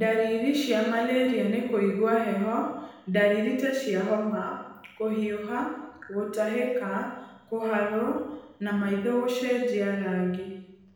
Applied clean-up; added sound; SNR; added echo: none; none; none; reverberation time 0.9 s.